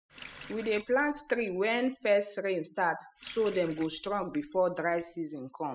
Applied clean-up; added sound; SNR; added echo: classical method spectral subtraction.